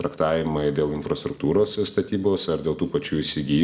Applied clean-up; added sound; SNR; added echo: none; none; none; reverberation time 1.4 s.